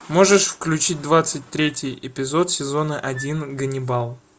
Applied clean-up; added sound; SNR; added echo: none; Wind instrument, woodwind instrument; 19 dB; none.